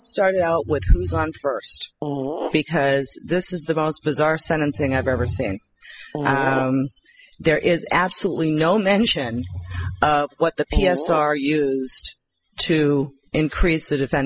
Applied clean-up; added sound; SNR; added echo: classical method spectral subtraction.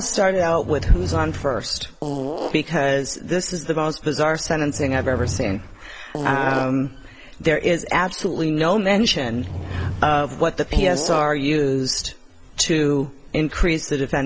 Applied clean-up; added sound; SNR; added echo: none; Fart / Drawer open or close; 8 dB; none.